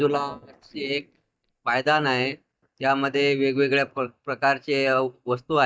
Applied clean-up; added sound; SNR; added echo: neural mask model DeepFilterNet 3.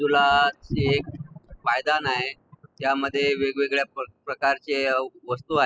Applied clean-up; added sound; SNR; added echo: classical method spectral subtraction.